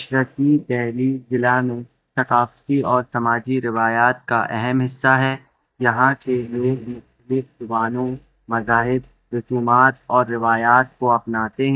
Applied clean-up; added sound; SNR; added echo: neural mask model DeepFilterNet 3.